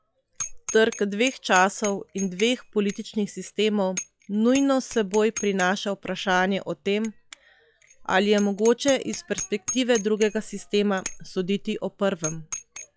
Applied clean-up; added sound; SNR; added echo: classical method log-MMSE.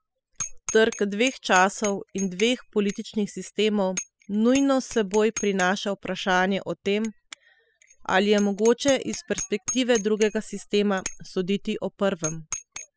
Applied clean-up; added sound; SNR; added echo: classical method spectral subtraction.